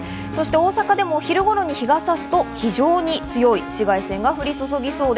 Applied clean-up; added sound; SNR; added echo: none; Wind instrument, woodwind instrument; 14 dB; none.